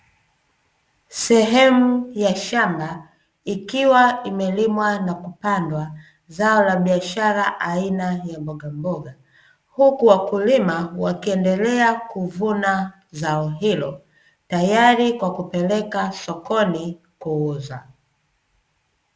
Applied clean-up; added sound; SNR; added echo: none; none; none; none.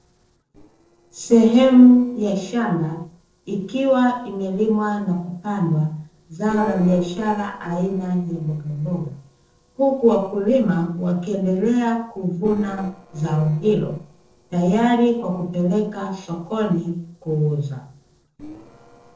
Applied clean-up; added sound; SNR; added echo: neural separator model SepFormer DNS4.